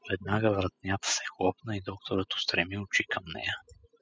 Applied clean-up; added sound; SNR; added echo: classical method spectral subtraction.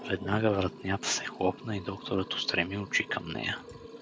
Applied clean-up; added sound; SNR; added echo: none; Liquid; 14 dB; none.